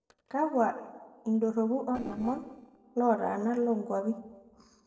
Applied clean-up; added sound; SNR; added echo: neural separator model SepFormer DNS4.